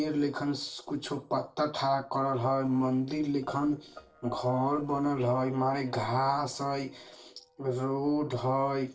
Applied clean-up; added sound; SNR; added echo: neural separator model SepFormer DNS4.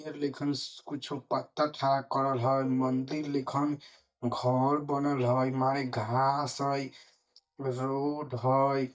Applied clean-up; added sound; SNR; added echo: neural mask model DeepFilterNet 3.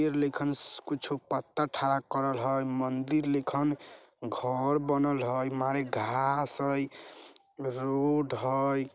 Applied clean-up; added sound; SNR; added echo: none; none; none; none.